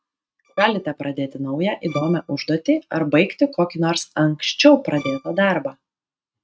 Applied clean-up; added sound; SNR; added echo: neural mask model RNNoise.